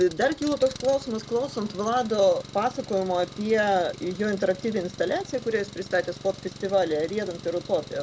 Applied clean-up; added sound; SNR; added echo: none; Engine; 16 dB; none.